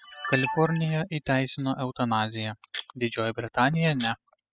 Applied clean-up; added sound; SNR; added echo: classical method spectral subtraction.